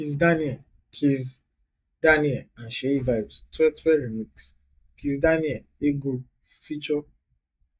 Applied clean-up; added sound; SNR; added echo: neural mask model DeepFilterNet 3.